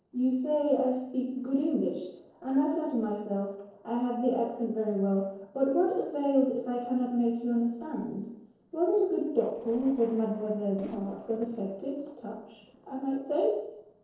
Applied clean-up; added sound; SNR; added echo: neural separator model SepFormer DNS4.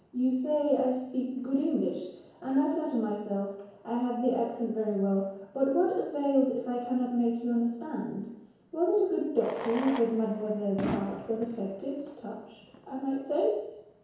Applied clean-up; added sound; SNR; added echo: none; Fireworks; 16 dB; reverberation time 1.0 s.